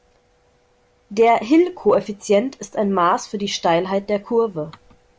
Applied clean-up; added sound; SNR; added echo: none; none; none; none.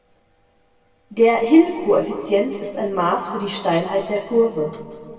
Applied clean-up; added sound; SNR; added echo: none; none; none; reverberation time 2.3 s.